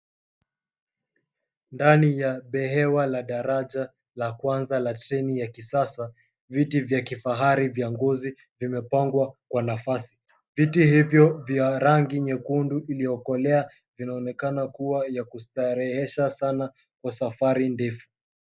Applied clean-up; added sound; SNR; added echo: none; none; none; none.